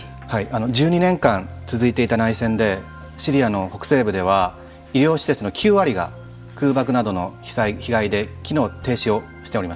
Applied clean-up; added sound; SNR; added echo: none; none; none; none.